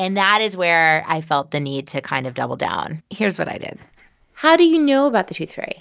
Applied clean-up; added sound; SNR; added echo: none; none; none; none.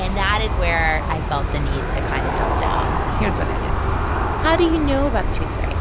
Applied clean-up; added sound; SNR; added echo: none; Aircraft; -3 dB; none.